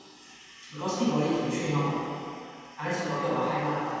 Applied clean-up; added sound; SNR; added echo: none; none; none; reverberation time 2.1 s.